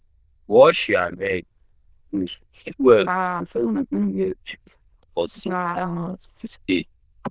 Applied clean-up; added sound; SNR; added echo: neural diffusion model UNIVERSE++.